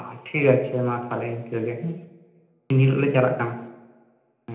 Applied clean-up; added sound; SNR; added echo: none; none; none; reverberation time 0.8 s.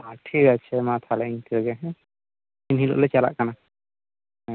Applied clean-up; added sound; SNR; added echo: none; none; none; none.